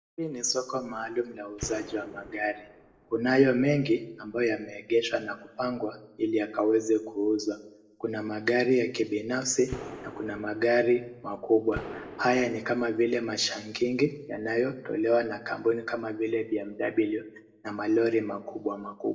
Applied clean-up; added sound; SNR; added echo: neural separator model SepFormer DNS4.